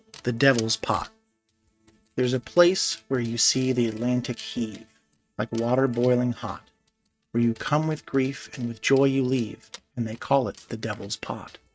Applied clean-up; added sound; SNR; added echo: neural mask model RNNoise.